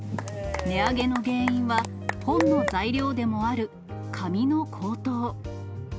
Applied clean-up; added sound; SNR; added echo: none; Applause / Cheering / Clapping; 4 dB; none.